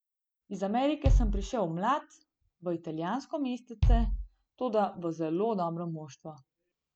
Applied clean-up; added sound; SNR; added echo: none; Bass drum; -2 dB; none.